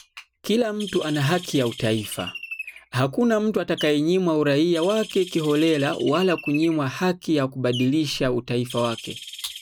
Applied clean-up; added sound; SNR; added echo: none; Bird; 16 dB; none.